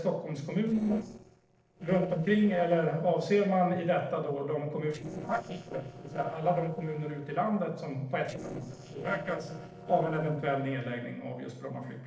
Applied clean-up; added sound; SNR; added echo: neural separator model SepFormer DNS4.